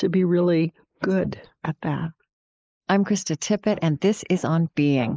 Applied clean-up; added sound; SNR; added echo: neural mask model Resemble Enhance denoiser.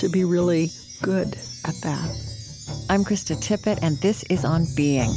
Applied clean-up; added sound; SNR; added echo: none; Wind chime; 18 dB; none.